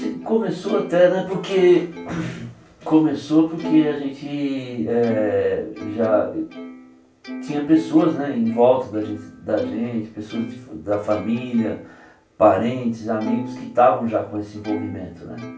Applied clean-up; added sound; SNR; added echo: none; Plucked string instrument; 15 dB; reverberation time 0.3 s.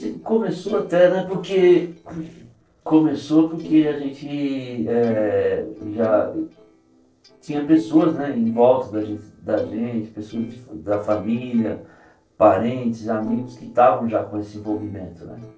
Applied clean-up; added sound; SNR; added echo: neural separator model SepFormer DNS4.